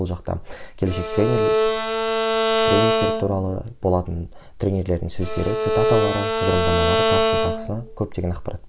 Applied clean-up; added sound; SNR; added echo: none; Bowed string instrument; -2 dB; none.